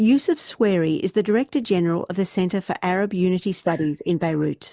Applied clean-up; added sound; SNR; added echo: neural mask model Resemble Enhance denoiser.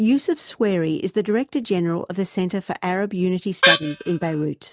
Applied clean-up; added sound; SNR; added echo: neural mask model RNNoise.